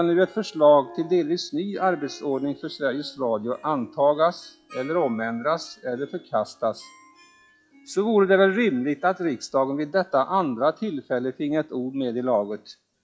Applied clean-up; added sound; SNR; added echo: classical method log-MMSE.